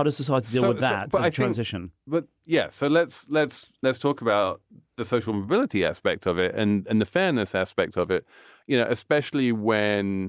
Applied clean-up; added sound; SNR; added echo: none; none; none; none.